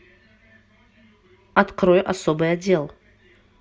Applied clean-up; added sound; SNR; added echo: none; none; none; none.